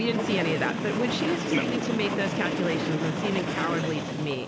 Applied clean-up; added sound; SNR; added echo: none; Train; 0 dB; none.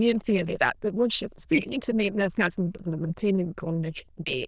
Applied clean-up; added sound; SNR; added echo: neural diffusion model UNIVERSE++.